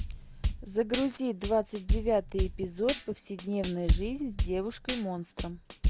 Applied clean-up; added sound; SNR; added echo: none; Tambourine / Drum / Drum kit; 0 dB; none.